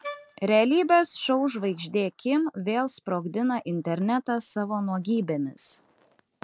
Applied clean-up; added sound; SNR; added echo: none; Wind instrument, woodwind instrument; 14 dB; none.